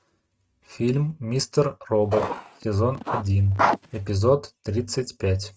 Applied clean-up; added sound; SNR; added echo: neural mask model RNNoise.